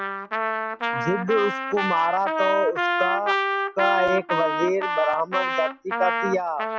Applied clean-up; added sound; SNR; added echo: none; Trumpet; 1 dB; none.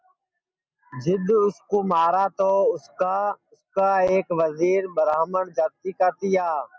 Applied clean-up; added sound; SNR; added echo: none; none; none; none.